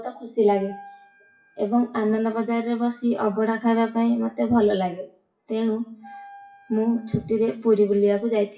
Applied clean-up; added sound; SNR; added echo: classical method WPE with log-MMSE.